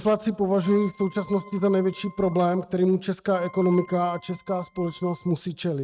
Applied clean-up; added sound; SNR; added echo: neural mask model RNNoise.